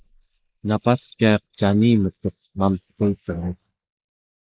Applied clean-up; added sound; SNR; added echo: neural mask model Resemble Enhance denoiser.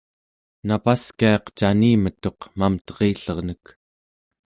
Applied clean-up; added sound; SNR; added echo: none; none; none; none.